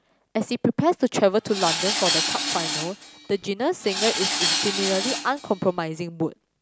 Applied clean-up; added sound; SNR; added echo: none; Tools; 2 dB; none.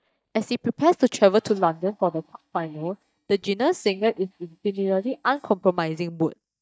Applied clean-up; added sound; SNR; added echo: neural mask model DeepFilterNet 3.